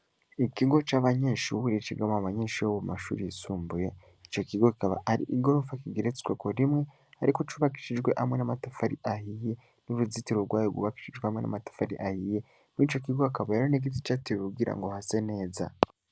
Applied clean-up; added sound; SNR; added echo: none; none; none; none.